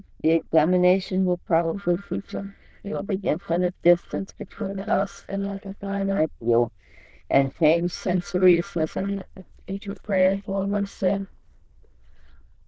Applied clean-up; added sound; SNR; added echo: neural diffusion model UNIVERSE++.